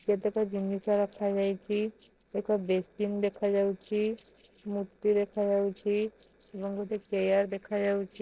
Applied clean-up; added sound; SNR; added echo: neural separator model SepFormer DNS4.